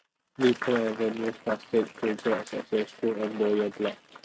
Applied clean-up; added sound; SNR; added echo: neural mask model RNNoise.